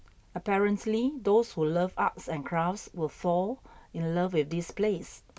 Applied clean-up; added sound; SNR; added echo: none; none; none; none.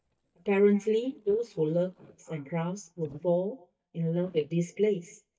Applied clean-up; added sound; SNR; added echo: neural mask model DeepFilterNet 3.